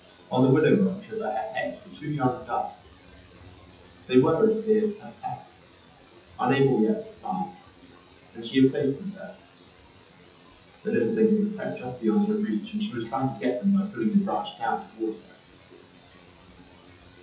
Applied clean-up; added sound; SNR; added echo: classical method WPE with log-MMSE.